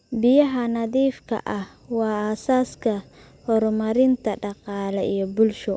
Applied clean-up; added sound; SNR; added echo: none; none; none; none.